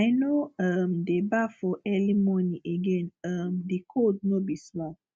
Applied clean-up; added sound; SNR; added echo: none; none; none; none.